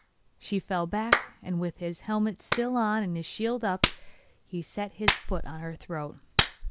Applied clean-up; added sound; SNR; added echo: none; Clapping; 2 dB; none.